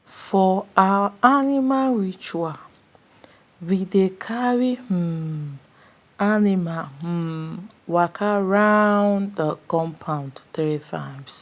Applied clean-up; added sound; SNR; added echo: none; none; none; none.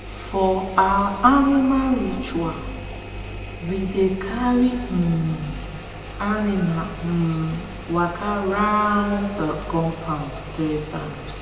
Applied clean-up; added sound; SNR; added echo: none; Engine; 11 dB; reverberation time 2.0 s.